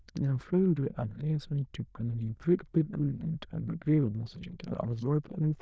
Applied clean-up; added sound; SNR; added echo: neural diffusion model UNIVERSE++.